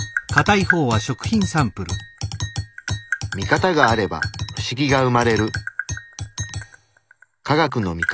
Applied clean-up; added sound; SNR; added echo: none; Tap; 9 dB; none.